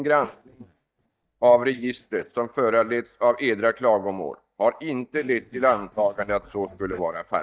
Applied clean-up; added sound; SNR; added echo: neural mask model DeepFilterNet 3.